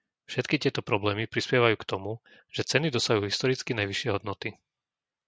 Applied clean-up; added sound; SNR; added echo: none; none; none; none.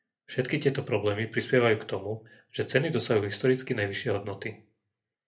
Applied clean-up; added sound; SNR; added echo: none; none; none; reverberation time 0.3 s.